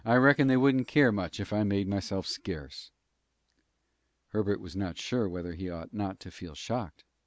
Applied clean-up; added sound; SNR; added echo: none; none; none; none.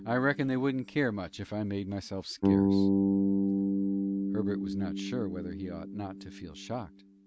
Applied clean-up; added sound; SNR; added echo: none; Bass guitar; -3 dB; none.